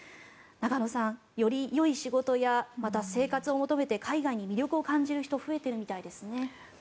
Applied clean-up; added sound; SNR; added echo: none; none; none; none.